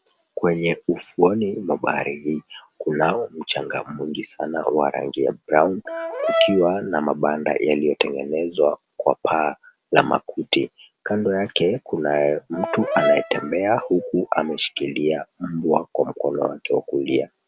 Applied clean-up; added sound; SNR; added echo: none; Brass instrument; 3 dB; none.